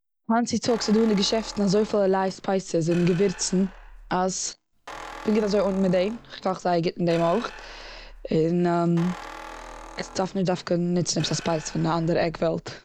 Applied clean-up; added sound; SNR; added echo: none; Squeak; 17 dB; none.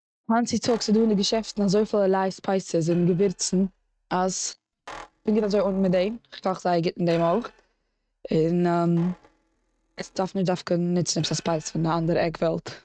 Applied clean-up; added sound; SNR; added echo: neural mask model RNNoise.